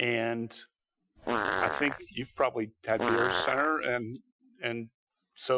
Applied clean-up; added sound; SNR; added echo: classical method Wiener filter.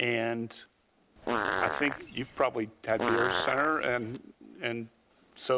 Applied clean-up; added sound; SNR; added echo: none; Fart; 1 dB; none.